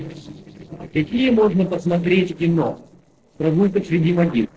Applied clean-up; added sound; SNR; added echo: neural separator model SepFormer DNS4.